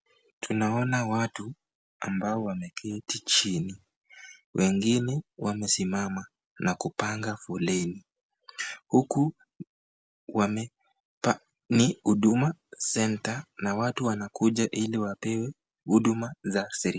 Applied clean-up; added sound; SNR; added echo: none; none; none; none.